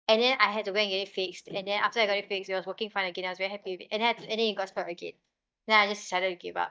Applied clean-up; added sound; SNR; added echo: neural mask model DeepFilterNet 3.